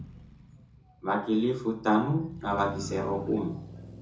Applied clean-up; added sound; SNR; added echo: none; Motor vehicle (road); 13 dB; reverberation time 0.7 s.